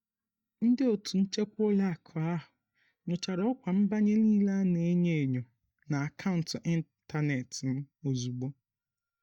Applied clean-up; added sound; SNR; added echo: neural mask model DeepFilterNet 3.